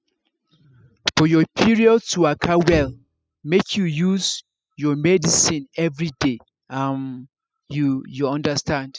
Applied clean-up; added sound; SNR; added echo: classical method spectral subtraction.